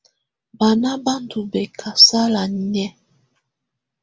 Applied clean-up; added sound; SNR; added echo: none; none; none; none.